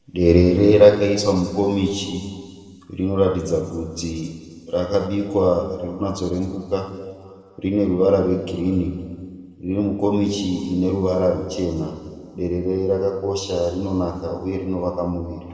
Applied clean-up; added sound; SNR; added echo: none; none; none; reverberation time 1.9 s.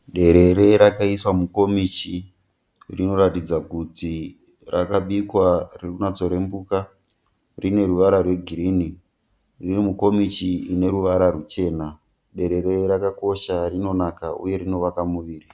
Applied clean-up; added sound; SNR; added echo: none; none; none; none.